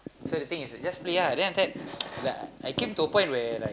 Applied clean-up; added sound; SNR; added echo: none; none; none; none.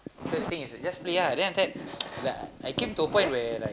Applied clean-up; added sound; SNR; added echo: none; Zipper (clothing); 13 dB; none.